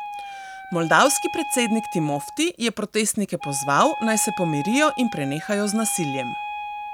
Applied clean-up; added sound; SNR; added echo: none; Wind instrument, woodwind instrument; 9 dB; none.